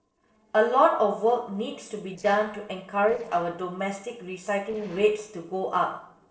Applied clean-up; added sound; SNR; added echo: neural separator model SepFormer DNS4.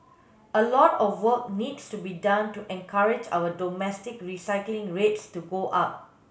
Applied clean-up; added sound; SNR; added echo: none; none; none; none.